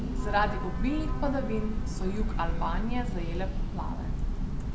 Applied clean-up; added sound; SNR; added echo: none; Train / Breathing; -4 dB; none.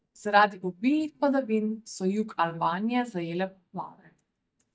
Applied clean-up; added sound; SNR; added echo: neural mask model DeepFilterNet 3.